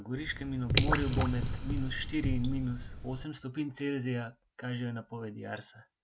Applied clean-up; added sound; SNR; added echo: none; Drip / Water; -4 dB; none.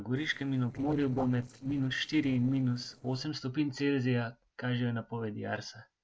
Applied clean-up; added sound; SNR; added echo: neural separator model SepFormer DNS4.